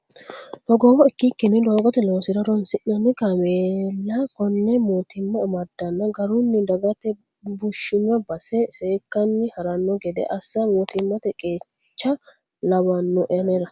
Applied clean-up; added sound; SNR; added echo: none; none; none; none.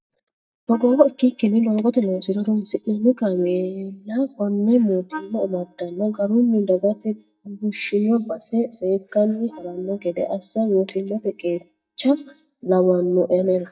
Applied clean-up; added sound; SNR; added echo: neural mask model DeepFilterNet 3.